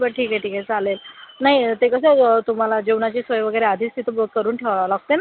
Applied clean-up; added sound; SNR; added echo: none; none; none; none.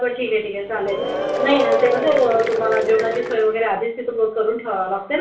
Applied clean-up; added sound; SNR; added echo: none; Applause / Crowd / Cheering; 3 dB; reverberation time 0.3 s.